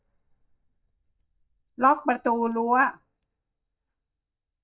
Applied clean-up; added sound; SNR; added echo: neural mask model DeepFilterNet 3.